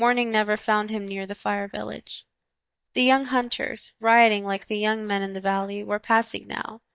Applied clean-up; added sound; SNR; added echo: neural mask model DeepFilterNet 3.